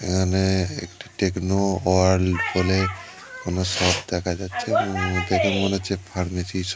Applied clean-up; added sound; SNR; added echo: none; none; none; none.